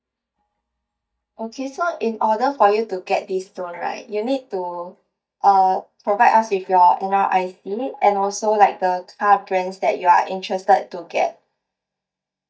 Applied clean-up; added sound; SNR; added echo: neural mask model DeepFilterNet 3.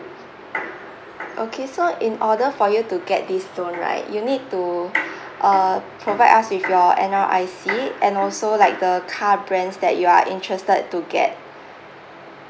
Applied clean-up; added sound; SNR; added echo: none; none; none; none.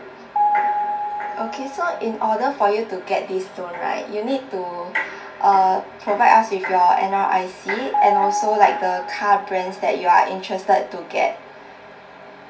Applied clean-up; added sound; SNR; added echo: none; Piano; 5 dB; reverberation time 0.2 s.